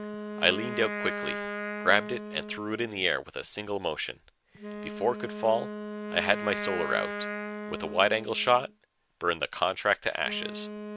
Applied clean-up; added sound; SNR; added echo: none; Wind instrument, woodwind instrument; 8 dB; none.